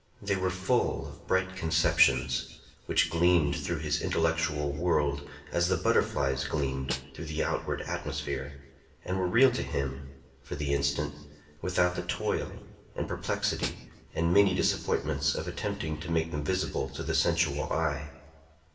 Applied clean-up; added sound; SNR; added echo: none; Snare drum; 11 dB; reverberation time 1.0 s.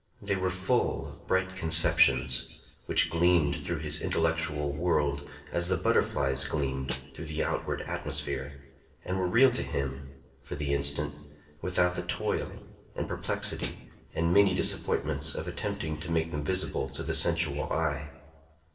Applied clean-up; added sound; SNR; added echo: neural separator model SepFormer DNS4.